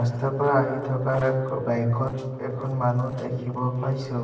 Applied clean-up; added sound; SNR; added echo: neural separator model SepFormer DNS4.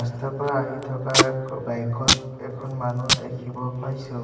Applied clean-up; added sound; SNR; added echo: none; Packing tape, duct tape; 0 dB; reverberation time 1.3 s.